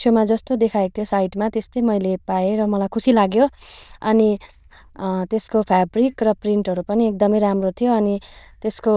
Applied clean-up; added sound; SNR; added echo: neural diffusion model UNIVERSE++.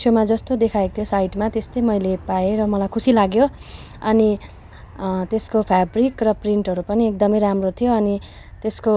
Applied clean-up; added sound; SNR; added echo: none; Aircraft; 19 dB; none.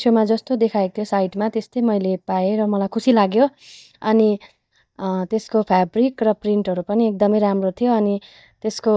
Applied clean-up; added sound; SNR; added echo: neural mask model DeepFilterNet 3.